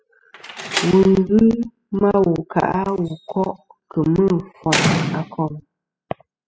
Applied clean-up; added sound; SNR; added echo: classical method spectral subtraction.